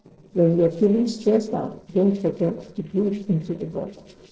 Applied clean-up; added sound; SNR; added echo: neural separator model SepFormer DNS4.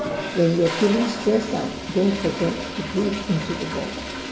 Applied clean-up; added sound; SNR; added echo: none; Toilet flush; 7 dB; reverberation time 0.9 s.